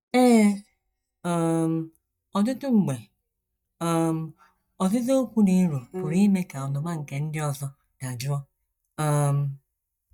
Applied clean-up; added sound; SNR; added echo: neural mask model DeepFilterNet 3.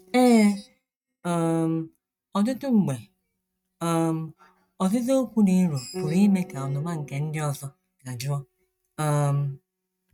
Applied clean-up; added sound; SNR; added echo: neural mask model RNNoise.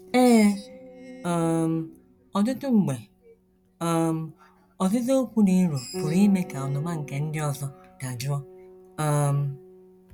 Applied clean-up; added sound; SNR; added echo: none; Screech + Piano; 17 dB; none.